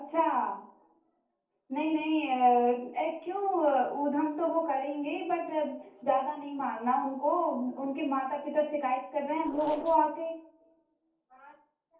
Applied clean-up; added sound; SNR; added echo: neural separator model SepFormer DNS4.